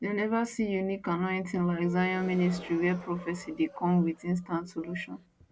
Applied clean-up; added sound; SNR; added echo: none; Gasp; 19 dB; none.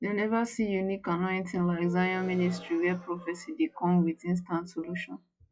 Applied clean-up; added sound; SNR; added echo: classical method log-MMSE.